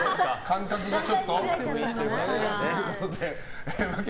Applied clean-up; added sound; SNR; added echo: none; none; none; none.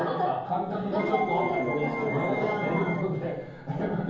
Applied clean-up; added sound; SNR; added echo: none; Keyboard (musical); 10 dB; reverberation time 0.7 s.